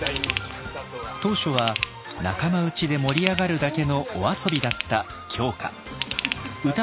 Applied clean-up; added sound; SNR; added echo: none; Ratchet, pawl / Tools; 8 dB; none.